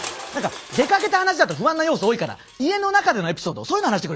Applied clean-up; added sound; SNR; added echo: none; Crushing; 17 dB; none.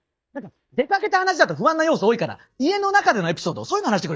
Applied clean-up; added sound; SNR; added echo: neural mask model DeepFilterNet 3.